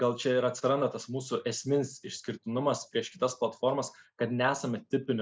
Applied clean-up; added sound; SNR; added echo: neural mask model Resemble Enhance denoiser.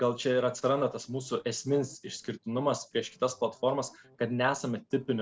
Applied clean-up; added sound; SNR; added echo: neural separator model SepFormer DNS4.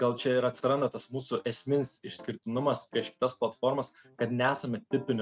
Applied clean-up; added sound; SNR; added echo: neural mask model RNNoise.